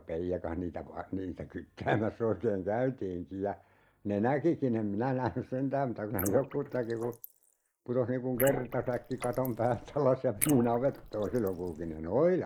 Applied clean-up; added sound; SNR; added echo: neural mask model Resemble Enhance denoiser.